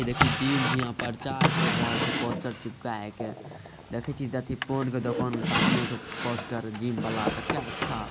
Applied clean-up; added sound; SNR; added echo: none; Drawer open or close; -2 dB; none.